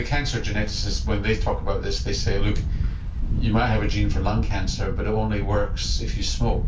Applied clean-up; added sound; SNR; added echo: none; Wind; -2 dB; reverberation time 0.3 s.